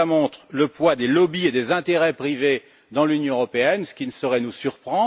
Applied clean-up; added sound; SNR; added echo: none; none; none; none.